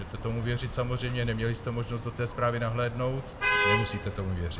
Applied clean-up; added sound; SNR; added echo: none; Traffic noise, roadway noise / Vehicle horn, car horn, honking; 3 dB; reverberation time 0.6 s.